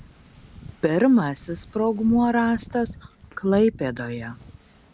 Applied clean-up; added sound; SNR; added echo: none; Wind / Ocean; 20 dB; none.